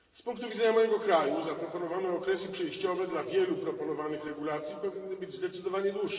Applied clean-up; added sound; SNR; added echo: none; none; none; reverberation time 2.0 s.